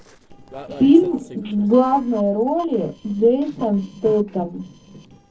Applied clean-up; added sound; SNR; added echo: neural separator model SepFormer DNS4.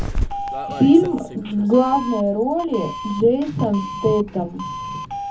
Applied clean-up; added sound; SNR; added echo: none; Doorbell; 9 dB; reverberation time 0.3 s.